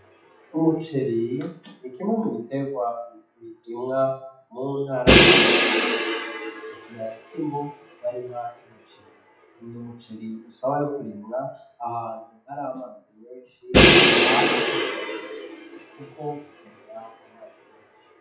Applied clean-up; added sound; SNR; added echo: classical method WPE with log-MMSE.